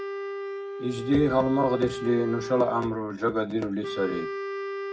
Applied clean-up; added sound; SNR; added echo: none; Wind instrument, woodwind instrument; 8 dB; reverberation time 0.4 s.